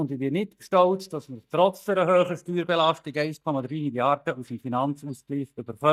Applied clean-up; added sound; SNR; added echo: neural mask model DeepFilterNet 3.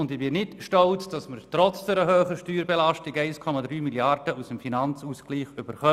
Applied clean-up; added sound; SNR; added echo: none; none; none; none.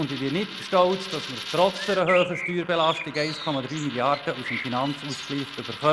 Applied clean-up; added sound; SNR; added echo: none; Bird + Coin (dropping); 9 dB; none.